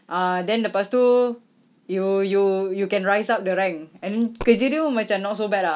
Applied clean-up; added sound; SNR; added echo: none; Coin (dropping); 19 dB; none.